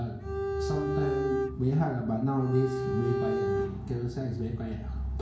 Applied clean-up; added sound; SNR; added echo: none; Bowed string instrument; 2 dB; reverberation time 0.6 s.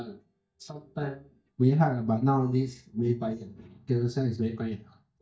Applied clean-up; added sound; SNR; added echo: neural mask model DeepFilterNet 3.